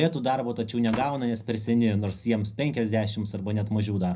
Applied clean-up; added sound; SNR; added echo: none; Slam; 18 dB; reverberation time 0.4 s.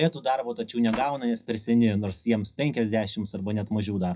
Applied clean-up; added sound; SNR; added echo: classical method WPE with log-MMSE.